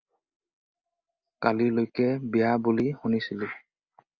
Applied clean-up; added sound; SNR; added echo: none; none; none; none.